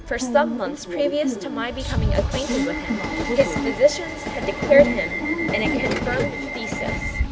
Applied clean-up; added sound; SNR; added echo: none; Subway, metro, underground / Alarm + Train; 1 dB; none.